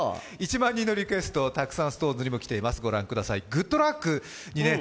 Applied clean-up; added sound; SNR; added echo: none; none; none; none.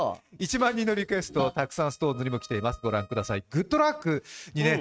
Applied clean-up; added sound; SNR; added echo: neural mask model RNNoise.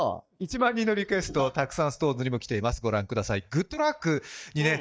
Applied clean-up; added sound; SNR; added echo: neural mask model DeepFilterNet 3.